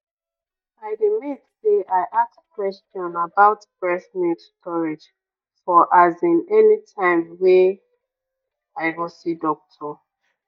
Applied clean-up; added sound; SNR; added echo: neural mask model DeepFilterNet 3.